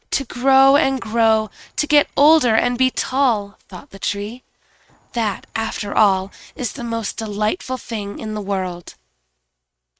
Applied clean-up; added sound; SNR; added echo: neural mask model RNNoise.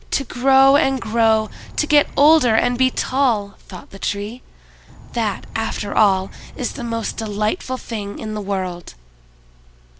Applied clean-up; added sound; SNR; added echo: none; Insect; 17 dB; none.